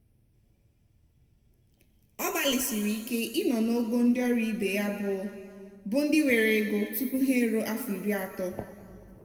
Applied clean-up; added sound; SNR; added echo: none; none; none; reverberation time 2.0 s.